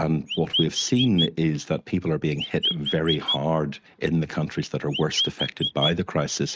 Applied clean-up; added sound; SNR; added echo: neural mask model RNNoise.